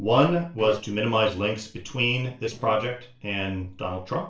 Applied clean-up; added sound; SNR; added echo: neural separator model SepFormer DNS4.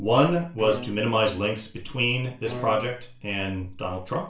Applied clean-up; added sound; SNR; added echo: none; Bowed string instrument; 16 dB; reverberation time 0.3 s.